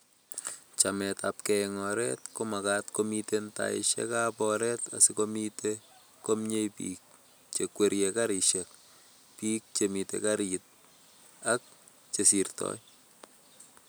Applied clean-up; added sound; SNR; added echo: none; none; none; none.